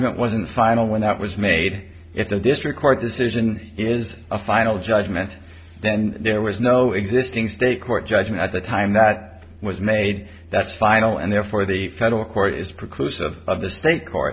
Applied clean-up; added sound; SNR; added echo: none; none; none; none.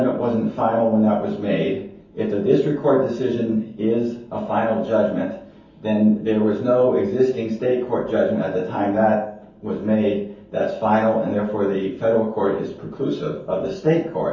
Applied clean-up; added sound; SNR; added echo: none; none; none; reverberation time 0.6 s.